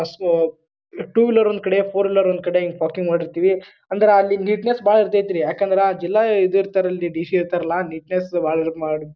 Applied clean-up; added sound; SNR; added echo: none; none; none; none.